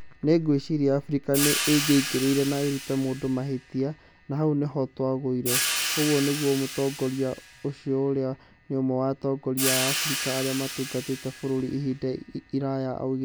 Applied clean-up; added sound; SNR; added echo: none; Cymbal; 7 dB; none.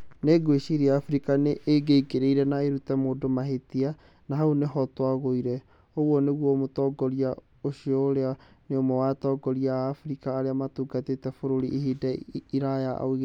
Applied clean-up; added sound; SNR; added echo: none; none; none; none.